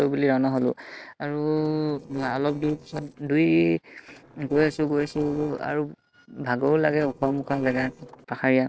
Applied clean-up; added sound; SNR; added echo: neural separator model SepFormer DNS4.